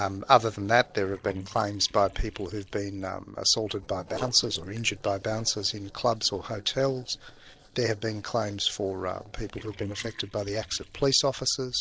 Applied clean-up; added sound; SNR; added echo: neural separator model SepFormer DNS4.